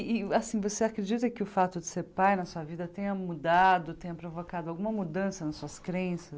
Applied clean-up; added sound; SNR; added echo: none; none; none; none.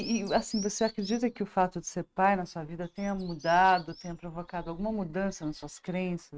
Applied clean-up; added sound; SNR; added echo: neural mask model RNNoise.